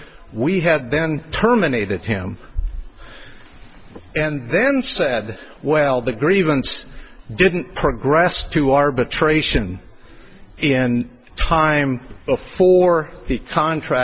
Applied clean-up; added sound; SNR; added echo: none; none; none; none.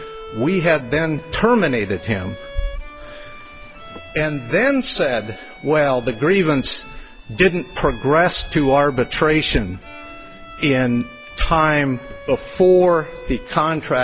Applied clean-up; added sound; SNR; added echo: none; Bowed string instrument; 19 dB; none.